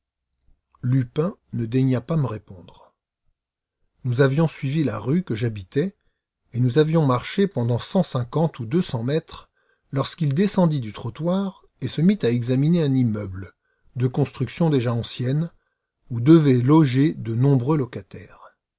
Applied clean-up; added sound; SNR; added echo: none; none; none; none.